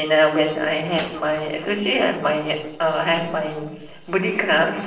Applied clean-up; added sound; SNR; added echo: neural separator model SepFormer DNS4.